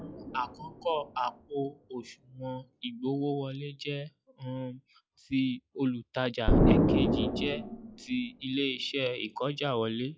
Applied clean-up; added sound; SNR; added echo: classical method log-MMSE.